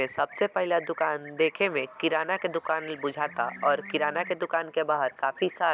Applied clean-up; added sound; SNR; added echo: none; Livestock, farm animals, working animals; 19 dB; none.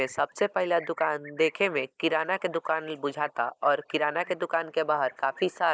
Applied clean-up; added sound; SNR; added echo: neural mask model Resemble Enhance denoiser.